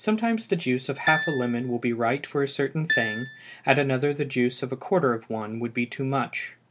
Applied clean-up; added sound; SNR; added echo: none; Piano; 5 dB; none.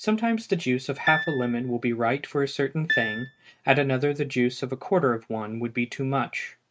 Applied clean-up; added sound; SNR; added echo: neural mask model RNNoise.